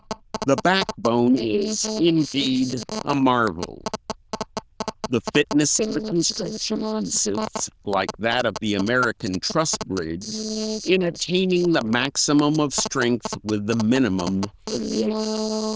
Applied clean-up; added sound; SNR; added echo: neural diffusion model UNIVERSE++.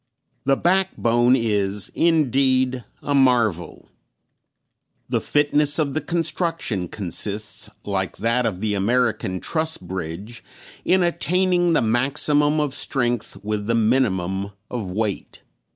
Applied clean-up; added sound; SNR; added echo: none; none; none; none.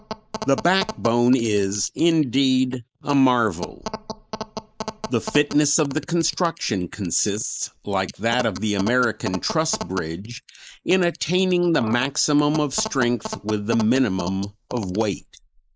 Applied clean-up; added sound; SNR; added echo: neural mask model Resemble Enhance denoiser.